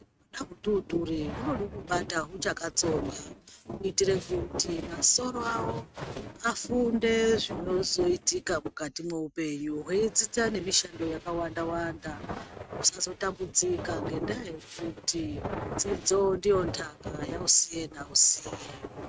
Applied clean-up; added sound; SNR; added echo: neural mask model RNNoise.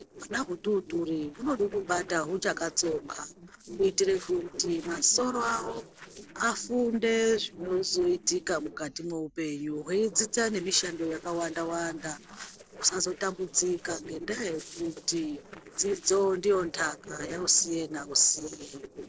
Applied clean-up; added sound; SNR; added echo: neural separator model SepFormer DNS4.